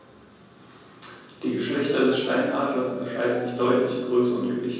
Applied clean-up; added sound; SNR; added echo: none; Brass instrument; 17 dB; reverberation time 1.3 s.